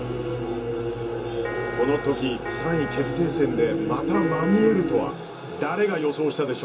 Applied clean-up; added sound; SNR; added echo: none; Piano; 11 dB; reverberation time 0.2 s.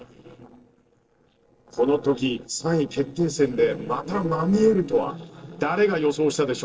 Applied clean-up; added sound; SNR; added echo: neural separator model SepFormer DNS4.